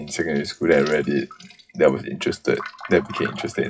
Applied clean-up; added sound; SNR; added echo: classical method WPE with log-MMSE.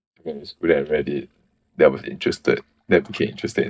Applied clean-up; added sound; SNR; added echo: neural mask model DeepFilterNet 3.